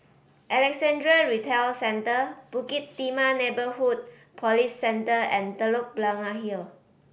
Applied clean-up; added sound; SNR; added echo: none; none; none; none.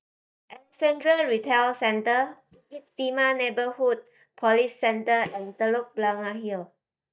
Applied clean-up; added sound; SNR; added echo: neural mask model DeepFilterNet 3.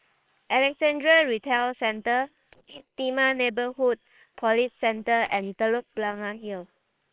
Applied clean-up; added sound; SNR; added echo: neural separator model SepFormer WHAM!.